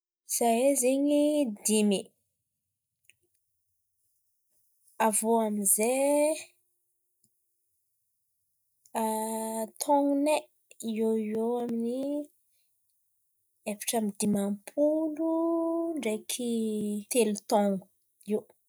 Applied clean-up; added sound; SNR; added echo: neural mask model DeepFilterNet 3.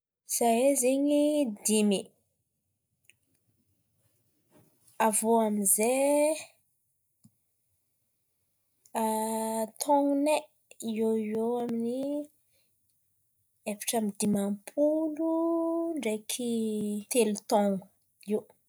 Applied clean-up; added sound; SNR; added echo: none; none; none; none.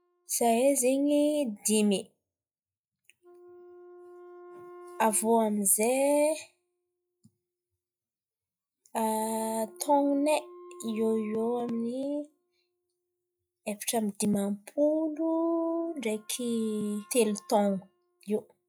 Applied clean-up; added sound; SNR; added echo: classical method log-MMSE.